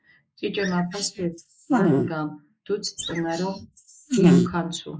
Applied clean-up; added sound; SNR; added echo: neural mask model Resemble Enhance denoiser.